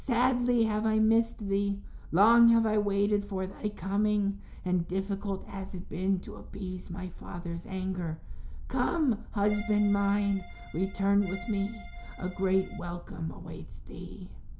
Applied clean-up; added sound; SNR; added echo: none; Accordion; 17 dB; none.